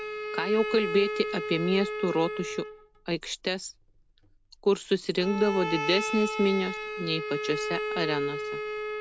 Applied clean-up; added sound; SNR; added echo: none; Bowed string instrument; 5 dB; none.